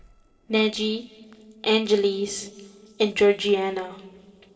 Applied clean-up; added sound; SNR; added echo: neural separator model SepFormer DNS4.